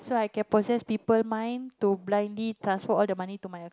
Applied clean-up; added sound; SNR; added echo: none; none; none; none.